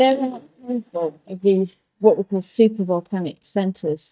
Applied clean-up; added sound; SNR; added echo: neural mask model DeepFilterNet 3.